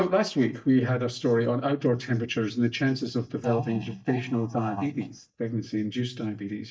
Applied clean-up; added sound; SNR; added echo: neural mask model DeepFilterNet 3.